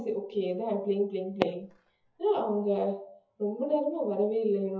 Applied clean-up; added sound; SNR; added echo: classical method WPE with log-MMSE.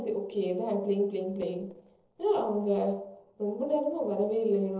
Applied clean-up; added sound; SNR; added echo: neural separator model SepFormer DNS4.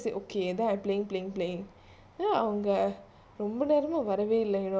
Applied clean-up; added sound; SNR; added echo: none; none; none; none.